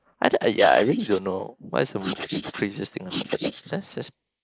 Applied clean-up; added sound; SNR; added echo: neural mask model Resemble Enhance denoiser.